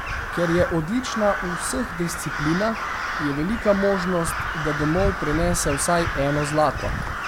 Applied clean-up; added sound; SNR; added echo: none; Crow; 4 dB; none.